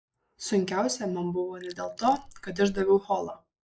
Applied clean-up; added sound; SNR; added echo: neural mask model Resemble Enhance denoiser.